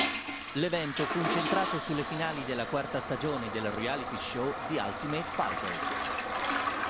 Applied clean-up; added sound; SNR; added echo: none; Toilet flush; 0 dB; none.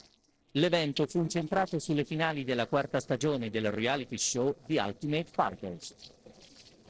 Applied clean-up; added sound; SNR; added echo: neural separator model SepFormer DNS4.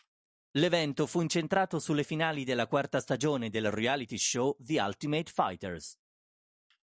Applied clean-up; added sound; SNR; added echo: none; none; none; none.